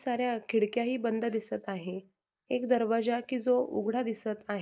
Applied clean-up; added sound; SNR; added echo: neural mask model Resemble Enhance denoiser.